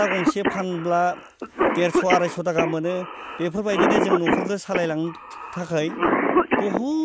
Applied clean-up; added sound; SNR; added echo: none; Cough; 0 dB; none.